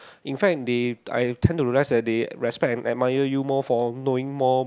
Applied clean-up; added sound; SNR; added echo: none; none; none; none.